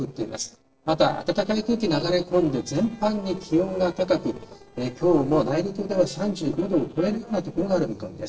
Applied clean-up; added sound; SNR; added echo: neural separator model SepFormer DNS4.